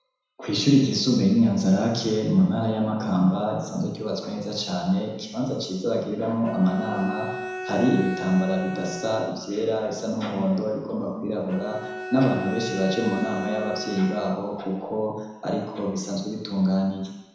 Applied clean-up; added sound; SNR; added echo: none; Bowed string instrument; 10 dB; reverberation time 1.0 s.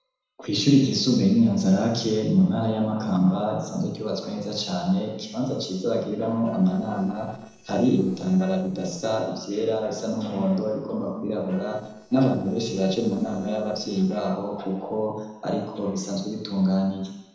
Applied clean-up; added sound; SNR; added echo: neural separator model SepFormer DNS4.